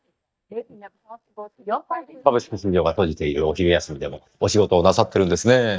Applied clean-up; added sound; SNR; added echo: neural mask model DeepFilterNet 3.